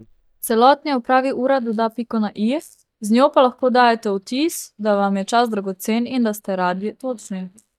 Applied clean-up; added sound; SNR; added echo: neural mask model DeepFilterNet 3.